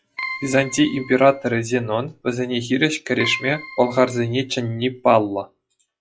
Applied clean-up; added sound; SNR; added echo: classical method log-MMSE.